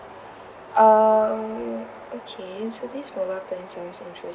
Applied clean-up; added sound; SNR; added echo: none; none; none; none.